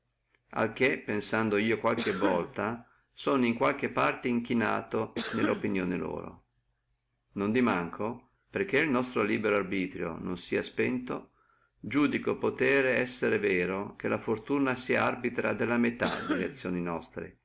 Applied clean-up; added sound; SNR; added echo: none; Cough; 7 dB; none.